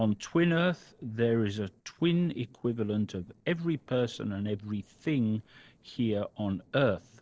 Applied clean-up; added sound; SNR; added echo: neural separator model SepFormer DNS4.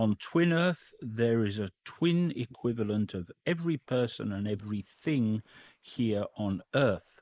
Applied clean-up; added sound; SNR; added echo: neural mask model Resemble Enhance denoiser.